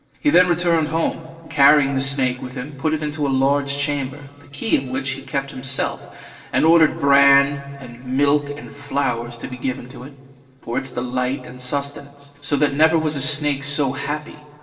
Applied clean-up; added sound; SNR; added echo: neural separator model SepFormer DNS4.